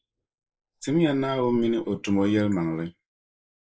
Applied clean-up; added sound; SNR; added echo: neural mask model Resemble Enhance denoiser.